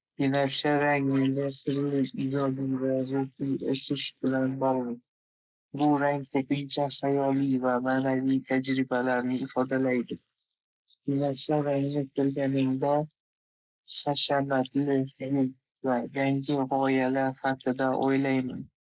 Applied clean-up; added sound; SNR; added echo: neural mask model Resemble Enhance denoiser.